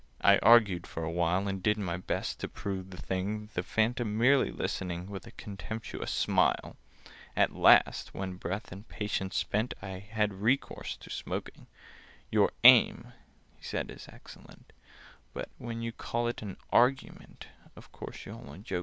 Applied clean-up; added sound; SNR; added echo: none; none; none; none.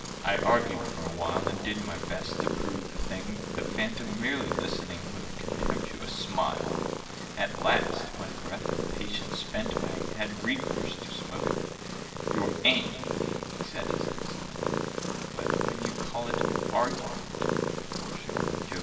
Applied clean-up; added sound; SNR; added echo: none; Purr; 0 dB; reverberation time 2.3 s.